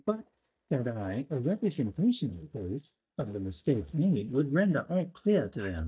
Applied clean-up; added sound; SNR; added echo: neural mask model DeepFilterNet 3.